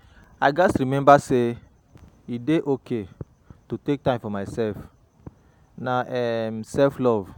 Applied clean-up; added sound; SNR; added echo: none; none; none; none.